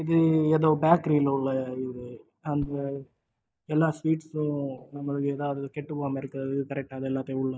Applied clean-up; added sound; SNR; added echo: neural mask model DeepFilterNet 3.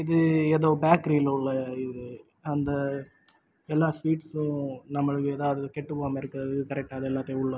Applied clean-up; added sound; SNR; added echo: none; none; none; none.